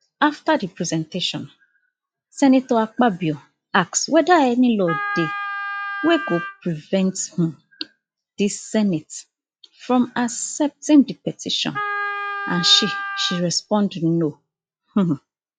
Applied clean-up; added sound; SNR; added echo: classical method log-MMSE.